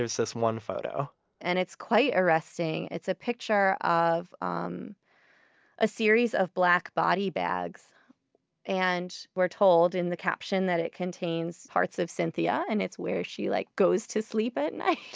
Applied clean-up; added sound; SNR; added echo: none; none; none; none.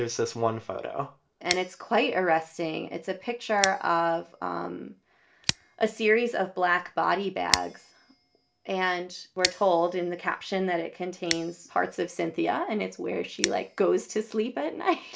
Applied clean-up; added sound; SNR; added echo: none; Scissors; 10 dB; reverberation time 0.3 s.